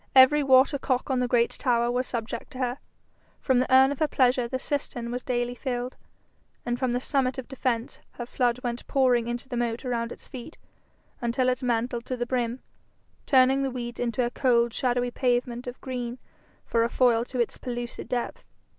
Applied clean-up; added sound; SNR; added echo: none; none; none; none.